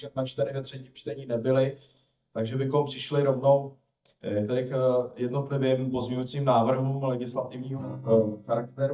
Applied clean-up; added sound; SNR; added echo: neural mask model DeepFilterNet 3.